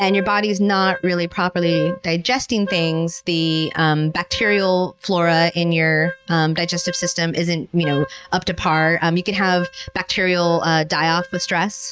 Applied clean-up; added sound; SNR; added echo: neural mask model RNNoise.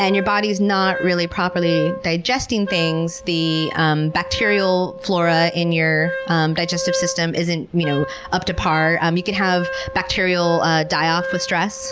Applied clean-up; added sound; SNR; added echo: none; Wind instrument, woodwind instrument; 10 dB; none.